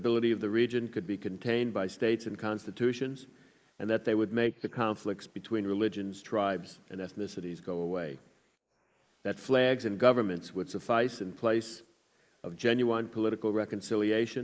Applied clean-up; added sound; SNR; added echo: neural mask model Resemble Enhance denoiser.